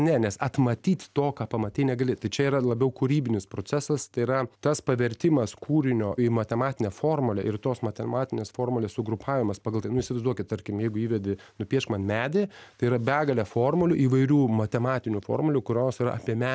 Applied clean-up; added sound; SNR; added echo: none; none; none; none.